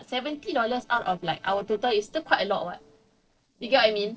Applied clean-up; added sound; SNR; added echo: neural separator model SepFormer DNS4.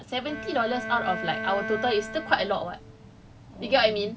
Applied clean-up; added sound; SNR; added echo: none; Bowed string instrument; 9 dB; none.